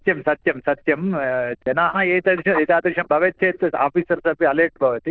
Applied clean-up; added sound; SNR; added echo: neural diffusion model UNIVERSE++.